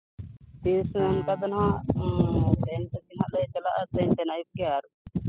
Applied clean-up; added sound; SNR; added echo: classical method spectral subtraction.